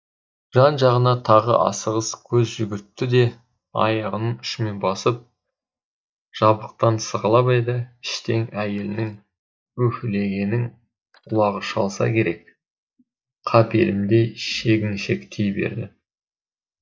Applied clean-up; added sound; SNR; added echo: neural mask model DeepFilterNet 3.